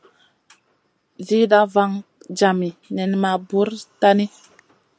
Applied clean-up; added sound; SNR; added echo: none; none; none; none.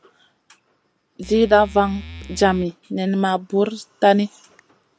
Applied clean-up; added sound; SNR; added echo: none; Musical instrument; 15 dB; none.